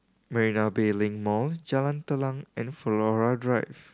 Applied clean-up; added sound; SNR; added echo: none; none; none; none.